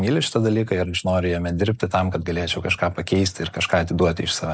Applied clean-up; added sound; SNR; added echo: neural mask model Resemble Enhance denoiser.